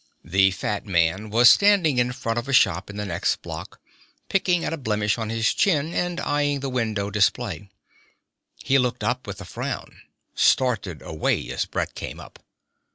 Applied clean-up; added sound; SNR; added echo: none; none; none; none.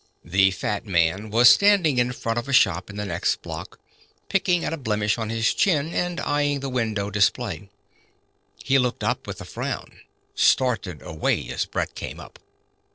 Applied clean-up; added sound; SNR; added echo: neural separator model SepFormer DNS4.